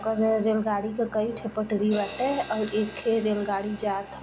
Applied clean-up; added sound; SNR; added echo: none; Organ + Crash cymbal; 16 dB; none.